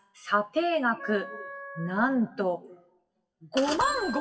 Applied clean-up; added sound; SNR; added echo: classical method WPE with log-MMSE.